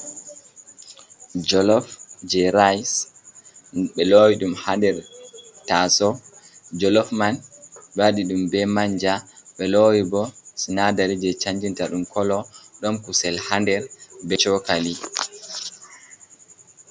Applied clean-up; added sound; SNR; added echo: none; none; none; none.